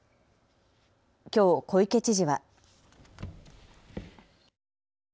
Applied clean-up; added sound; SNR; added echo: none; none; none; none.